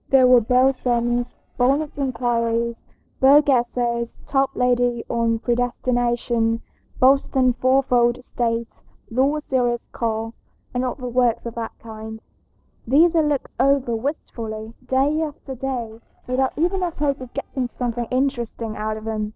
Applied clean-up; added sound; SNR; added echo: neural separator model SepFormer DNS4.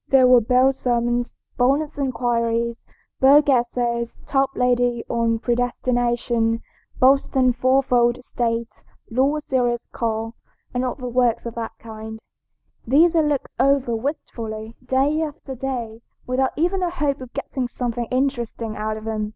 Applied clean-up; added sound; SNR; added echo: none; none; none; none.